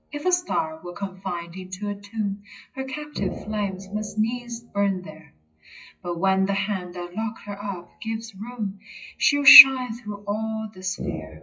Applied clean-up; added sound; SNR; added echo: classical method WPE with log-MMSE.